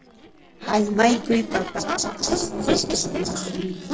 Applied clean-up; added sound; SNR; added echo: neural separator model SepFormer DNS4.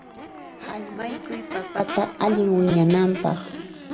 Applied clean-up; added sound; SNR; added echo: none; Crowd / Race car, auto racing / Accelerating, revving, vroom; 11 dB; reverberation time 1.4 s.